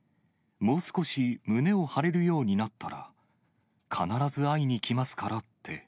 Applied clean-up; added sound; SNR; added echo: none; none; none; none.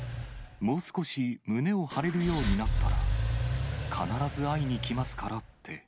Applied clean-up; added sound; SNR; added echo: none; Engine / Car; 1 dB; none.